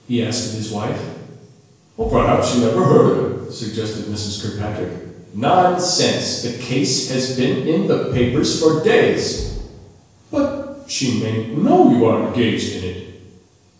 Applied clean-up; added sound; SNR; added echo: none; Fireworks; 18 dB; reverberation time 1.0 s.